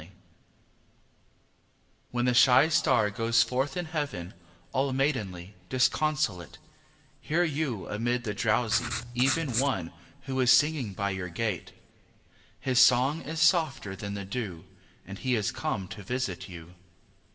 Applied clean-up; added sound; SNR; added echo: none; Writing; 4 dB; reverberation time 0.6 s.